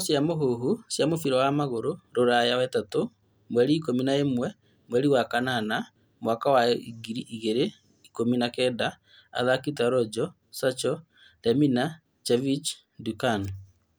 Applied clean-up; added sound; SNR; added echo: none; none; none; none.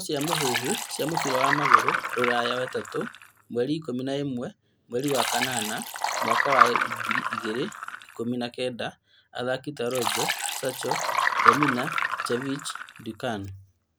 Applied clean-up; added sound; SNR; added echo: none; Liquid; -2 dB; none.